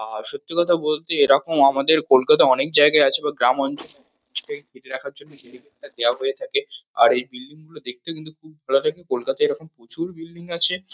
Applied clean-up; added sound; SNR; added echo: neural mask model DeepFilterNet 3.